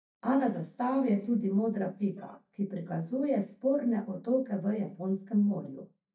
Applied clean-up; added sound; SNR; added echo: neural mask model DeepFilterNet 3.